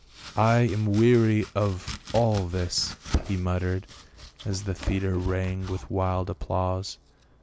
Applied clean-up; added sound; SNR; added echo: none; Domestic sounds, home sounds; 12 dB; none.